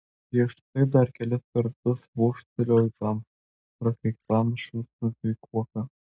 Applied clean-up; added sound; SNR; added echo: neural mask model DeepFilterNet 3.